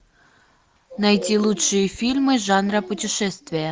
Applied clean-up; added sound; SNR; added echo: none; none; none; none.